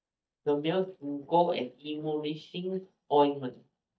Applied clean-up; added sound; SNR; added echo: neural mask model DeepFilterNet 3.